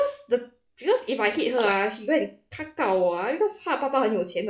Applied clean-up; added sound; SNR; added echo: classical method log-MMSE.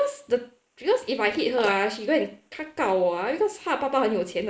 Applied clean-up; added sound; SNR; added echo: neural mask model Resemble Enhance denoiser.